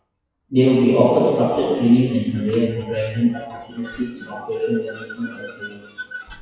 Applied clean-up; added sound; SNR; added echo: classical method WPE with log-MMSE.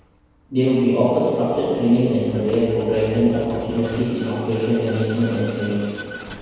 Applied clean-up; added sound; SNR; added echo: none; Vehicle; 19 dB; reverberation time 1.9 s.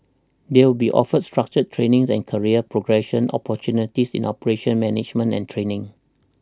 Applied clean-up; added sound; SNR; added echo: none; none; none; none.